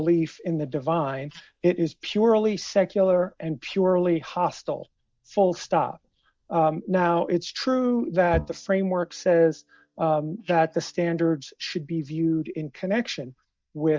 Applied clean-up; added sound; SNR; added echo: neural mask model DeepFilterNet 3.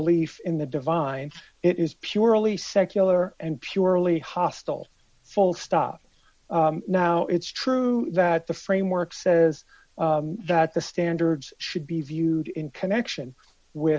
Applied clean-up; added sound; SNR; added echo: none; none; none; none.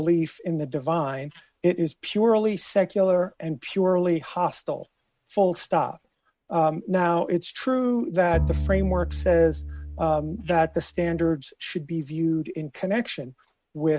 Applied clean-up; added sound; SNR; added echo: neural mask model RNNoise.